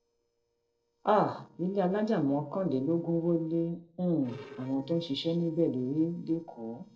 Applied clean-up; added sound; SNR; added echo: neural separator model SepFormer DNS4.